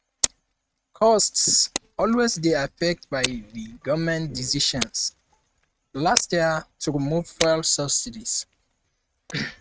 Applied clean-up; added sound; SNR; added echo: neural mask model RNNoise.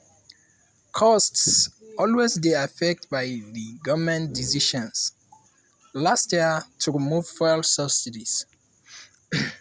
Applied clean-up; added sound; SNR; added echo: none; none; none; none.